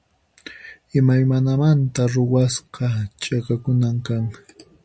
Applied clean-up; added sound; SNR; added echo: none; none; none; none.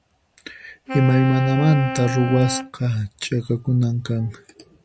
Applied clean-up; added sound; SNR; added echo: none; Wind instrument, woodwind instrument; 8 dB; none.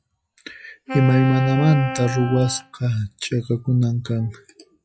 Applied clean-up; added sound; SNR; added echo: classical method log-MMSE.